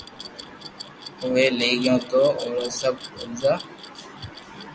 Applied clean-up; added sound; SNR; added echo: none; Glass; 16 dB; none.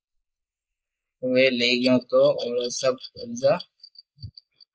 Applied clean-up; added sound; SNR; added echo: neural mask model Resemble Enhance denoiser.